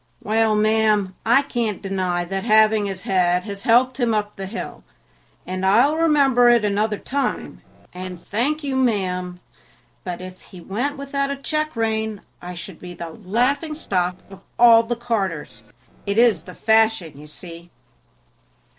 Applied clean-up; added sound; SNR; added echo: neural separator model SepFormer DNS4.